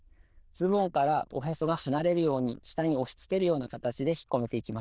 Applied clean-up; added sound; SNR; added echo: neural diffusion model UNIVERSE++.